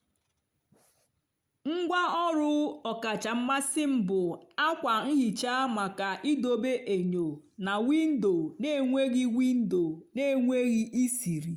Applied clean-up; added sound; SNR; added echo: none; none; none; none.